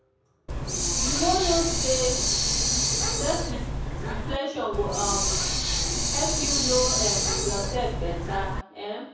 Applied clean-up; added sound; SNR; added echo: none; Hiss; -4 dB; reverberation time 0.6 s.